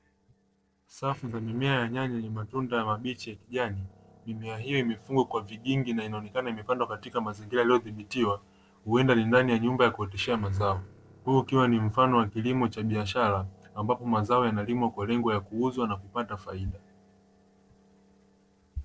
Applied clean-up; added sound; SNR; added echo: neural separator model SepFormer DNS4.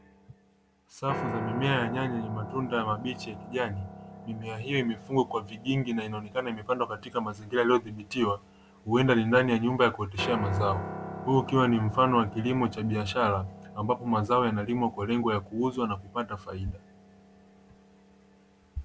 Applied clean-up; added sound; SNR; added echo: none; Piano; 13 dB; none.